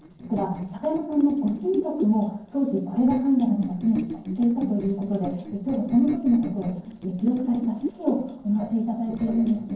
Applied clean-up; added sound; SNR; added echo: neural separator model SepFormer DNS4.